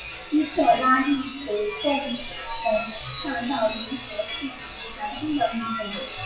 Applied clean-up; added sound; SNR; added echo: classical method WPE with log-MMSE.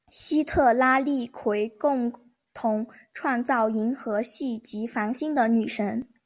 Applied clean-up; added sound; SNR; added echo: none; none; none; none.